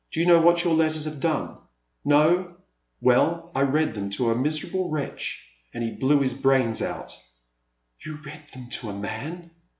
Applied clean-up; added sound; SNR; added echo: none; none; none; none.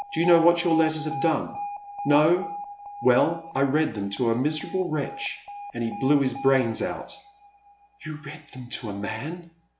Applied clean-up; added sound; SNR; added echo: none; Alarm; 12 dB; none.